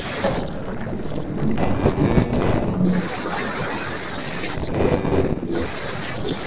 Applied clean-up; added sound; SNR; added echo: neural separator model SepFormer DNS4.